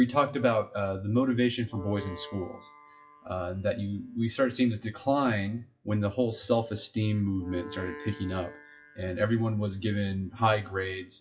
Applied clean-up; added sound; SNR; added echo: classical method WPE with log-MMSE.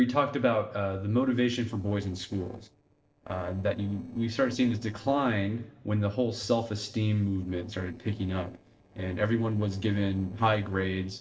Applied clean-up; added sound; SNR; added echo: neural separator model SepFormer DNS4.